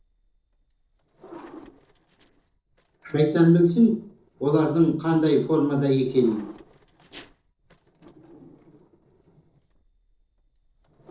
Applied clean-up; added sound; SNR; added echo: neural separator model SepFormer DNS4.